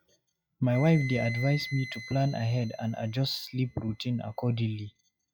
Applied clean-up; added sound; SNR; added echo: classical method log-MMSE.